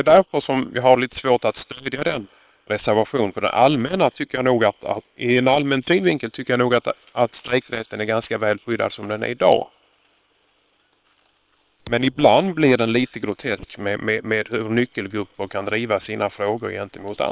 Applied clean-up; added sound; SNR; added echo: neural separator model SepFormer WHAM!.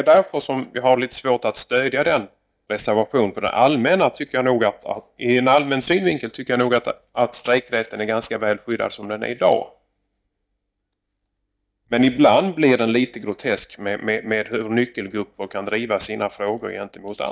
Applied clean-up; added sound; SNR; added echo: neural mask model DeepFilterNet 3.